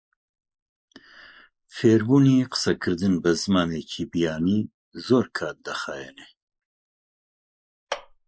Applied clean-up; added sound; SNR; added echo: neural mask model Resemble Enhance denoiser.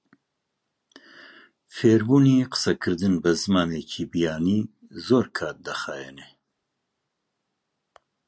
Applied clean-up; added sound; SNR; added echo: none; none; none; none.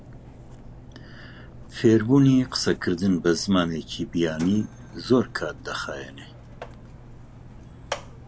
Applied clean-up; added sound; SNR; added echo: none; Mechanisms; 16 dB; none.